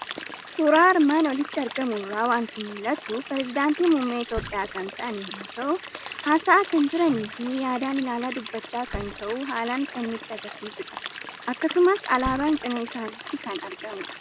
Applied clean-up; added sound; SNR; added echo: none; Slam + Stream; 13 dB; none.